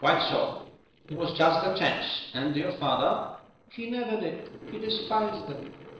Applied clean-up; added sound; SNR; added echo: neural separator model SepFormer DNS4.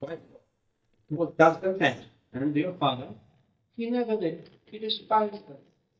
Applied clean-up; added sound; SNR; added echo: neural mask model DeepFilterNet 3.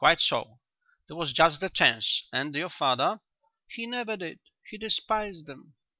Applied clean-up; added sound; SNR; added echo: none; none; none; none.